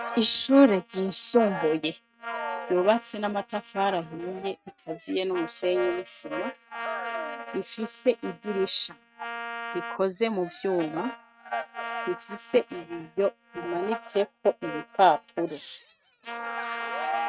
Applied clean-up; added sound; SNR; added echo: neural mask model RNNoise.